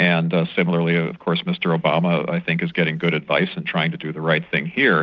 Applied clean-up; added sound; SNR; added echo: none; none; none; none.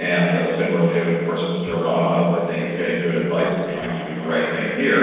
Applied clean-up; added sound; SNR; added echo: neural separator model SepFormer DNS4.